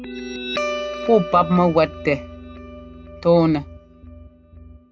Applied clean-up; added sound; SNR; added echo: none; Guitar; 10 dB; none.